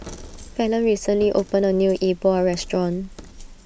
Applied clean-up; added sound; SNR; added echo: none; Coin (dropping); 18 dB; none.